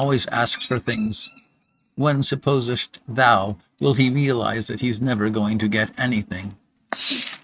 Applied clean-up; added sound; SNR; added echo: neural mask model RNNoise.